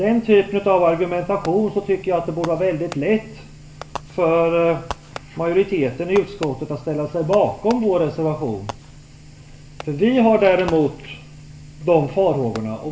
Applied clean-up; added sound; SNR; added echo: none; Fireworks; 20 dB; reverberation time 0.4 s.